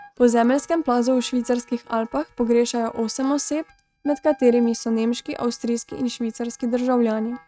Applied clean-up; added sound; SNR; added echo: neural mask model RNNoise.